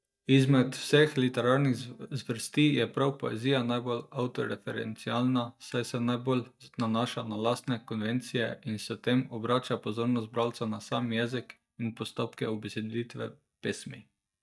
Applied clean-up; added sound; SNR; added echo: neural mask model DeepFilterNet 3.